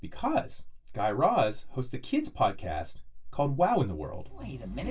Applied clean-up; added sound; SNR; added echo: none; none; none; reverberation time 0.1 s.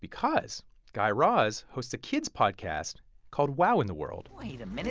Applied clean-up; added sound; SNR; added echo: none; none; none; none.